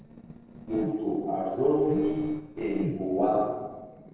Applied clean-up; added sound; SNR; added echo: neural separator model SepFormer DNS4.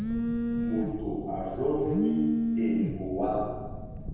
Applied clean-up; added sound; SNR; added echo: none; Telephone; -1 dB; reverberation time 1.2 s.